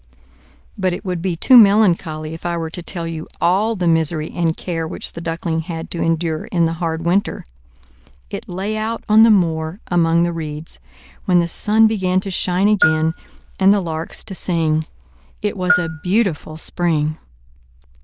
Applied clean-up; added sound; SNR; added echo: neural diffusion model UNIVERSE++.